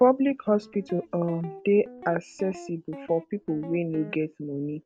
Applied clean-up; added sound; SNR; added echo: none; Guitar; 17 dB; none.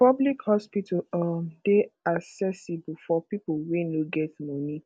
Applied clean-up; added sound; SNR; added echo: none; none; none; none.